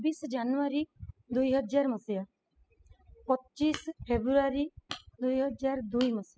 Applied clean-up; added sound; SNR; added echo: classical method spectral subtraction.